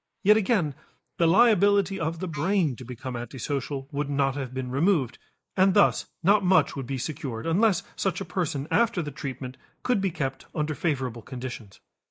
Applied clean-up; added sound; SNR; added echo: neural mask model Resemble Enhance denoiser.